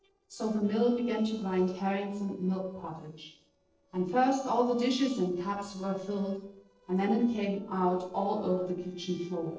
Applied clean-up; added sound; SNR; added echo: neural separator model SepFormer DNS4.